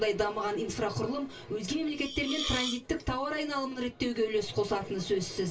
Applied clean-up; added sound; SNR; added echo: none; Hiss; 5 dB; reverberation time 0.2 s.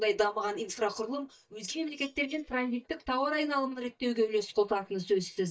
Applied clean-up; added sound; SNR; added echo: neural mask model DeepFilterNet 3.